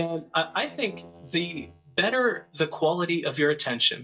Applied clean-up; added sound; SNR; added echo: neural mask model DeepFilterNet 3.